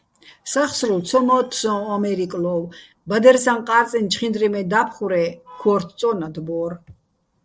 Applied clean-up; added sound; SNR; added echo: neural separator model SepFormer DNS4.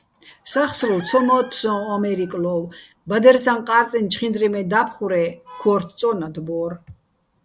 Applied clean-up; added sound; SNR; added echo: none; Chicken, rooster; 18 dB; none.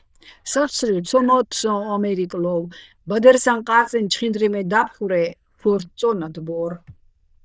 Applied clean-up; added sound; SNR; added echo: neural diffusion model UNIVERSE++.